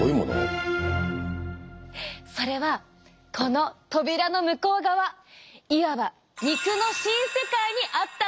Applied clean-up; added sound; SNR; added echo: none; none; none; none.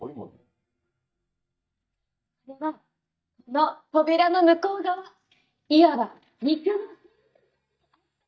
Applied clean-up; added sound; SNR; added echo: neural mask model DeepFilterNet 3.